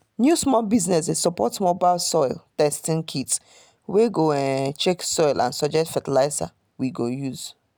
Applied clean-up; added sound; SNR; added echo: none; none; none; none.